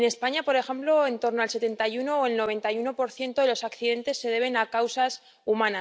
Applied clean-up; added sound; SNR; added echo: none; none; none; none.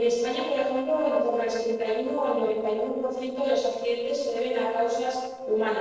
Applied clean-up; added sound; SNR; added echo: neural separator model SepFormer DNS4.